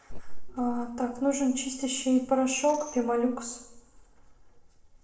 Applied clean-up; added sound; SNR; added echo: neural separator model SepFormer DNS4.